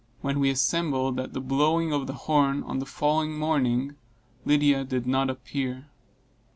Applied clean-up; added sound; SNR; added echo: none; none; none; none.